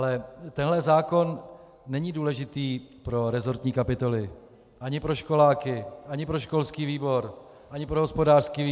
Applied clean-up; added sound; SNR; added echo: none; none; none; none.